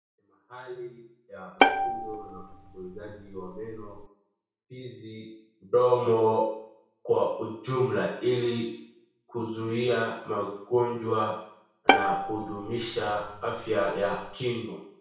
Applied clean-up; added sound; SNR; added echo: none; Bowed string instrument; 0 dB; reverberation time 0.6 s.